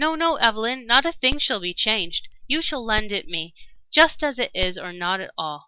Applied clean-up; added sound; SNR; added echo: none; Crack; 13 dB; none.